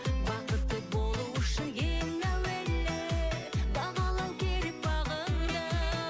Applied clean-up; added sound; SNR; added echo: none; none; none; none.